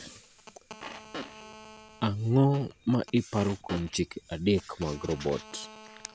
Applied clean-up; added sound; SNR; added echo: none; Fart + Telephone; 17 dB; none.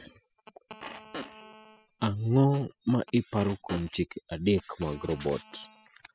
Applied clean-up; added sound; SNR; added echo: classical method spectral subtraction.